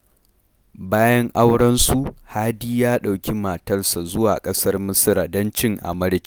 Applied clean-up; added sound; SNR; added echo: none; Thump, thud; 10 dB; none.